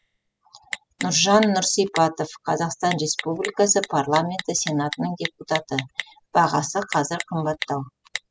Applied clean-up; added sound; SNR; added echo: classical method spectral subtraction.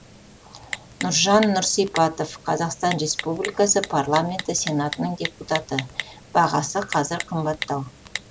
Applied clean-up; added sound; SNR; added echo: none; Typing; 12 dB; none.